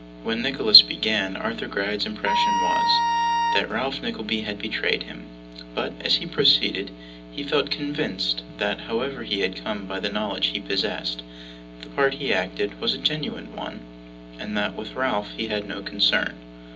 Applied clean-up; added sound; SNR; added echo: none; Wind instrument, woodwind instrument; -3 dB; reverberation time 0.4 s.